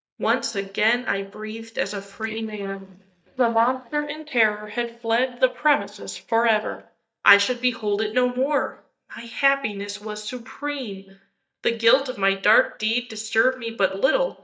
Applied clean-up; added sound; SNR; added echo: neural mask model DeepFilterNet 3.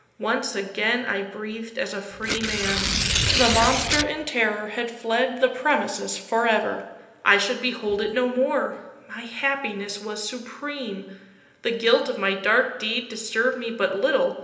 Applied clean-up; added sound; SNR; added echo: none; Tearing; -1 dB; reverberation time 1.0 s.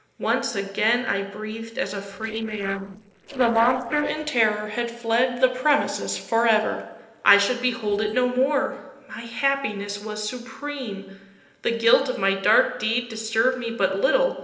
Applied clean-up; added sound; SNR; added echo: neural separator model SepFormer DNS4.